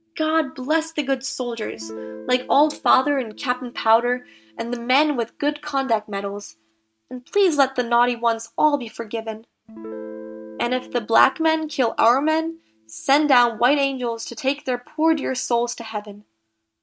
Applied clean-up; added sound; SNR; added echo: neural mask model RNNoise.